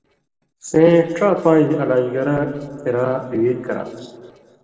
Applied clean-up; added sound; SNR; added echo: neural separator model SepFormer DNS4.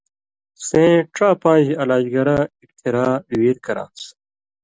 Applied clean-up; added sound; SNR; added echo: none; none; none; none.